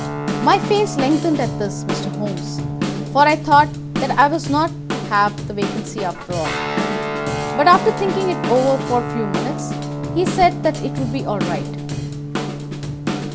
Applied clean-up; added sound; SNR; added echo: none; Drum / Drum kit + Guitar; 4 dB; none.